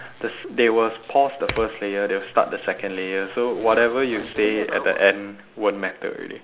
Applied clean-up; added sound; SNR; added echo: none; Finger snapping; 14 dB; none.